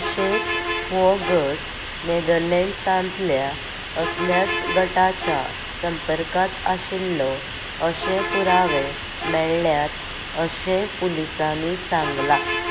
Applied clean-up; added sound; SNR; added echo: none; Bus; 5 dB; none.